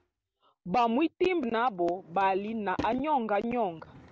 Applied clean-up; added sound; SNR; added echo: none; Drawer open or close / Wood; 18 dB; none.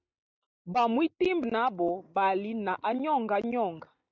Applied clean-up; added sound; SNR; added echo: neural mask model DeepFilterNet 3.